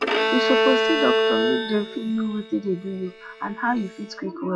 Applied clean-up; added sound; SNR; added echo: classical method log-MMSE.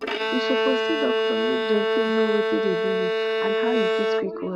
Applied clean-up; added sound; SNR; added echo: neural mask model RNNoise.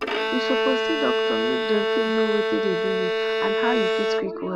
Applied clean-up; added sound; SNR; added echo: none; Bowed string instrument; -4 dB; none.